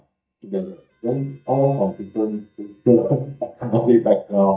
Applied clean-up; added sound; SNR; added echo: neural mask model DeepFilterNet 3.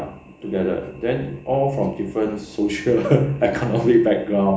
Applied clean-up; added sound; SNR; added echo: none; none; none; none.